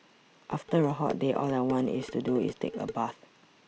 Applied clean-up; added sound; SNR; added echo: none; Dishes, pots, and pans; 12 dB; none.